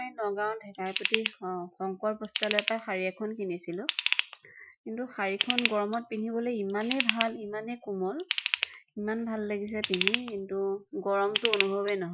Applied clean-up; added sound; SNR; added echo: classical method Wiener filter.